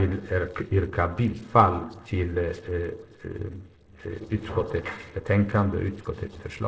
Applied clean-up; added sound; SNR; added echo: neural separator model SepFormer DNS4.